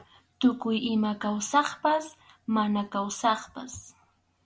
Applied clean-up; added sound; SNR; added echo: none; none; none; none.